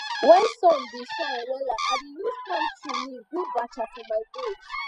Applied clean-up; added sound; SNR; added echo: classical method spectral subtraction.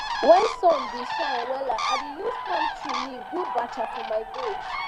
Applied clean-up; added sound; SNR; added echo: none; Bird; 4 dB; none.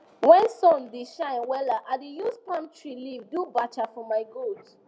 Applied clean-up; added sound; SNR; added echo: none; none; none; none.